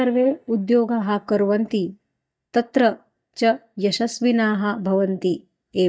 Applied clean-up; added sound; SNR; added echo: neural mask model DeepFilterNet 3.